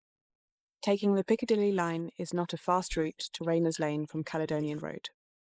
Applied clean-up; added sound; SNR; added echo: neural mask model Resemble Enhance denoiser.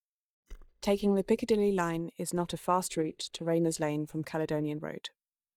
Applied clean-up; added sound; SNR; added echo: neural mask model DeepFilterNet 3.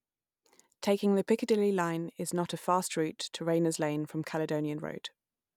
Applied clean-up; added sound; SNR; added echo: none; none; none; none.